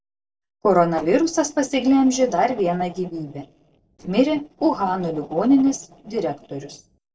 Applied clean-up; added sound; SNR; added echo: neural separator model SepFormer DNS4.